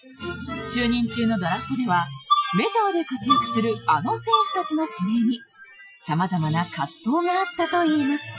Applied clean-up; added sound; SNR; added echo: classical method Wiener filter.